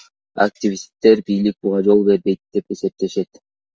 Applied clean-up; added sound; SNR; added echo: none; none; none; none.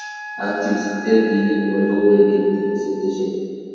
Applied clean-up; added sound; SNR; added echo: none; Wind instrument, woodwind instrument; 15 dB; reverberation time 2.1 s.